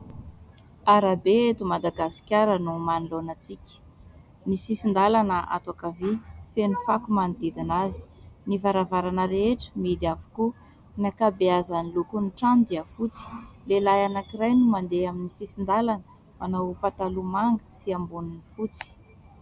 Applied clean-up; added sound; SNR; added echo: none; none; none; none.